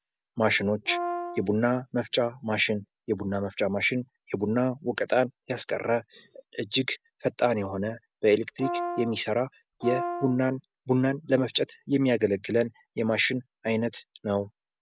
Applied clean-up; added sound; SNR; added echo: none; Brass instrument; 6 dB; none.